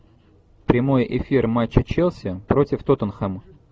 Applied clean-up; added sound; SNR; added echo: none; none; none; none.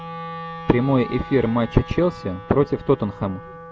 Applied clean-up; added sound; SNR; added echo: none; Wind instrument, woodwind instrument; 14 dB; none.